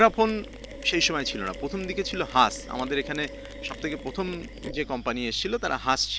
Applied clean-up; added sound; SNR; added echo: none; Mechanisms; 13 dB; none.